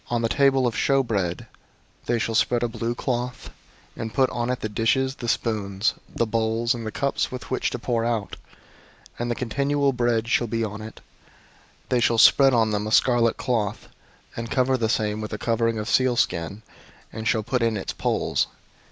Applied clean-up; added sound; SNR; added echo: none; none; none; none.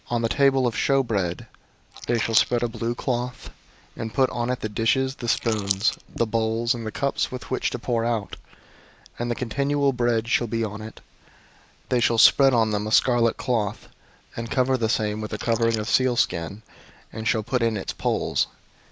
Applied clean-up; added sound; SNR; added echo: neural mask model Resemble Enhance denoiser.